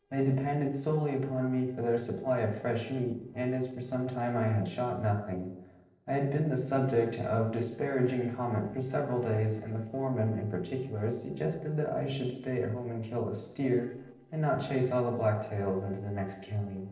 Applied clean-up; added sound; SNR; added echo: neural separator model SepFormer DNS4.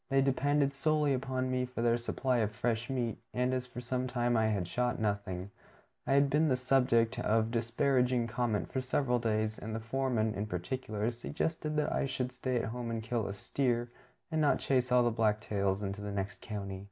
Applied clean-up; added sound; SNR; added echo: none; none; none; none.